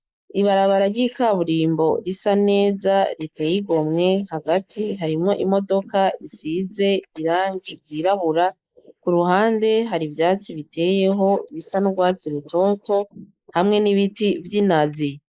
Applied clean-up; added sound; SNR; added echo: neural mask model Resemble Enhance denoiser.